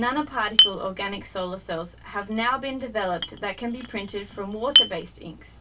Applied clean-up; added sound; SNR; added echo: none; Chink, clink; -2 dB; reverberation time 0.2 s.